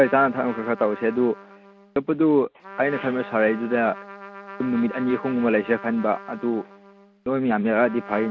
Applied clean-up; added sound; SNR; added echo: none; Trumpet; 17 dB; none.